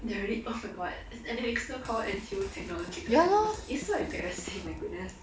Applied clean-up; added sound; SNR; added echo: none; Drum kit; 13 dB; none.